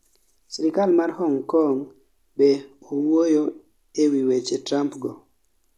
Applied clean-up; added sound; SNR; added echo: none; none; none; none.